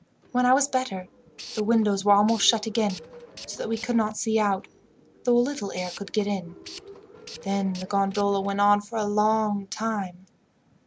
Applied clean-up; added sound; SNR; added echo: none; Tools; 19 dB; none.